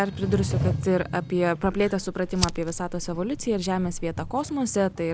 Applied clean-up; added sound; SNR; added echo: none; Sliding door + Fire; 6 dB; none.